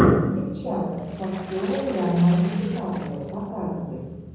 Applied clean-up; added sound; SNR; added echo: none; Water / Splash, splatter; 18 dB; reverberation time 1.3 s.